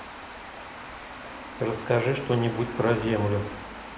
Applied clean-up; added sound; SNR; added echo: none; Water; 10 dB; reverberation time 1.1 s.